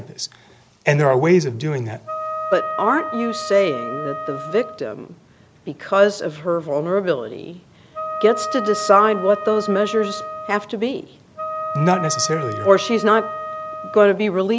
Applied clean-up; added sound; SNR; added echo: none; Wind instrument, woodwind instrument; 8 dB; none.